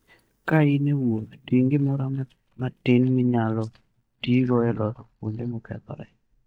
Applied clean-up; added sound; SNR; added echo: neural mask model DeepFilterNet 3.